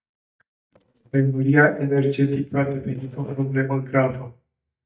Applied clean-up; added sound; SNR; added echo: neural mask model DeepFilterNet 3.